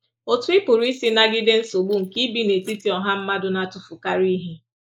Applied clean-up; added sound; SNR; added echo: neural mask model Resemble Enhance denoiser.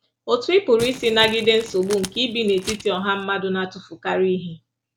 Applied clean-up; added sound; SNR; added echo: none; Crumpling, crinkling; 15 dB; none.